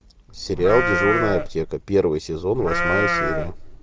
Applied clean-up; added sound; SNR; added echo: none; Livestock, farm animals, working animals; 1 dB; none.